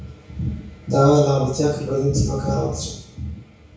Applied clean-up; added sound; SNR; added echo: none; none; none; reverberation time 0.6 s.